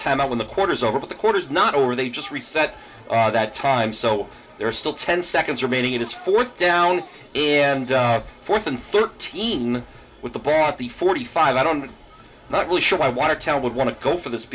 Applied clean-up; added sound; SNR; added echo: none; none; none; reverberation time 0.2 s.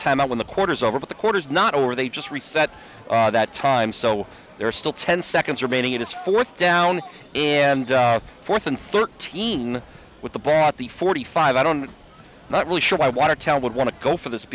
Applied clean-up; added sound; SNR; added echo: none; none; none; none.